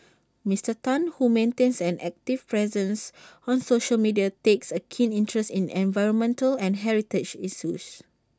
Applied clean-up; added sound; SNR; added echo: none; none; none; none.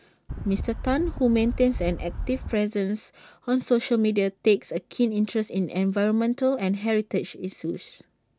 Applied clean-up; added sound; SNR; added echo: none; Wind; 7 dB; none.